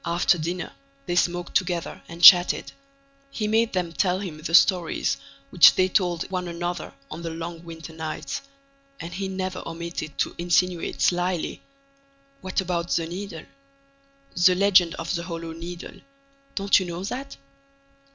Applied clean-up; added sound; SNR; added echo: none; none; none; none.